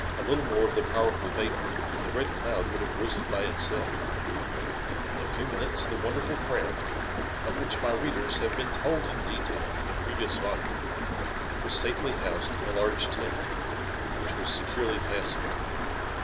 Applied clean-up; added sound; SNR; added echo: none; Stream; -2 dB; none.